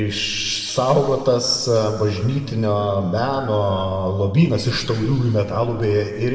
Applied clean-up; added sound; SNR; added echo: none; none; none; reverberation time 1.7 s.